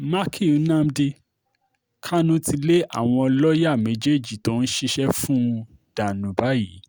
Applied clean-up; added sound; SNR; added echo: none; none; none; none.